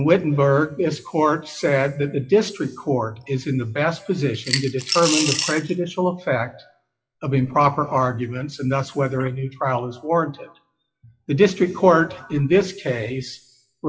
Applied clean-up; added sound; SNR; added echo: classical method WPE with log-MMSE.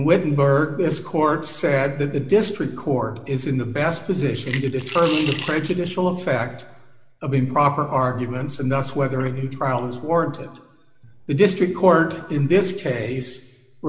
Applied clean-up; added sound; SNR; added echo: none; Coin (dropping) / Glass; 5 dB; reverberation time 1.3 s.